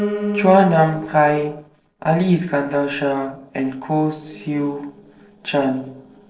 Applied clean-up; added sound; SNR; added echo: neural separator model SepFormer DNS4.